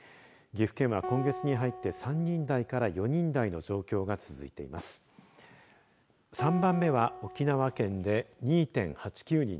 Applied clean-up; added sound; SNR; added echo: none; Acoustic guitar; 12 dB; none.